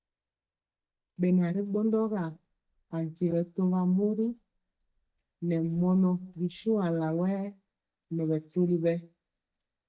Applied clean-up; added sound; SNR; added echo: neural mask model DeepFilterNet 3.